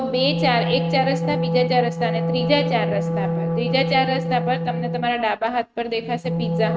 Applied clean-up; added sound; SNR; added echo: neural mask model RNNoise.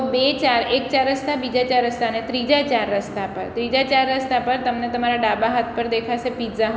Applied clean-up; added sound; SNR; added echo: none; none; none; none.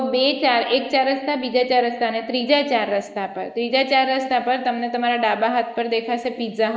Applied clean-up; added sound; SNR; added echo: neural mask model Resemble Enhance denoiser.